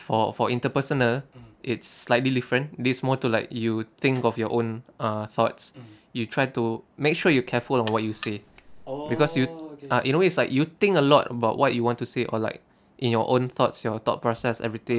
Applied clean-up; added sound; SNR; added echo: none; Alarm; 14 dB; none.